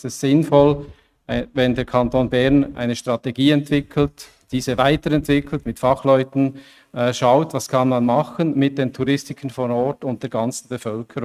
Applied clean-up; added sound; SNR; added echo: neural mask model RNNoise.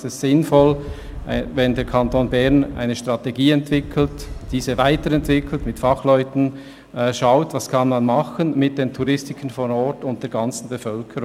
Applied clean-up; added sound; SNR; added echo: none; Wind; 13 dB; none.